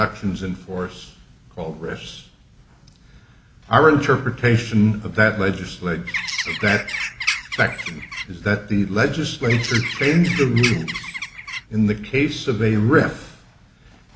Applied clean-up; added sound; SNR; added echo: none; Bird; 5 dB; none.